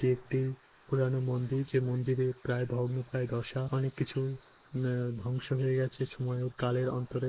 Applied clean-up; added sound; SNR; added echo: neural mask model Resemble Enhance denoiser.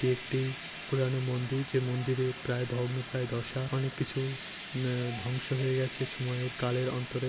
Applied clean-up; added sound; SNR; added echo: none; Fire; 11 dB; none.